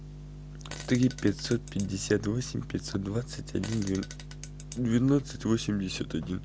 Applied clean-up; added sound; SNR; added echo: none; Fart; 18 dB; none.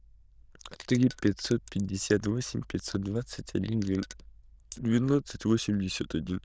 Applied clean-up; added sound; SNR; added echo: neural diffusion model UNIVERSE++.